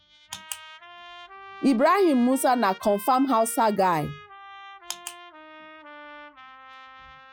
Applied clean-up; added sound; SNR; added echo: classical method log-MMSE.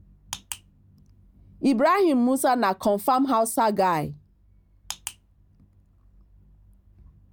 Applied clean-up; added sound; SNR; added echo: none; none; none; none.